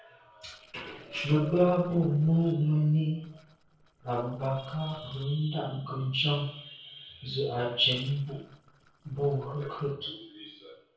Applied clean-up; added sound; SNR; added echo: neural separator model SepFormer DNS4.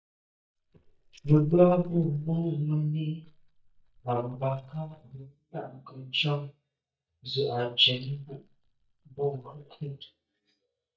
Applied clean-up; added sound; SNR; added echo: neural mask model DeepFilterNet 3.